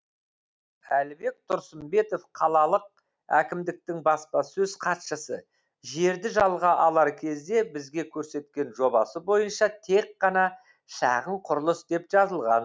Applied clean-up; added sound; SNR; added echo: none; none; none; none.